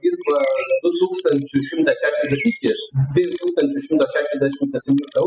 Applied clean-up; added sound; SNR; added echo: classical method spectral subtraction.